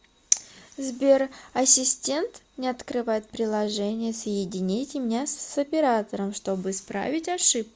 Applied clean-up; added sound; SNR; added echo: none; none; none; none.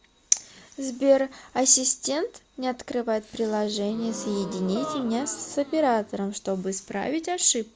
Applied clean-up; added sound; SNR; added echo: none; Gasp; 13 dB; none.